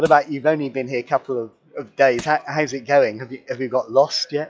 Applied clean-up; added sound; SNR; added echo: classical method log-MMSE.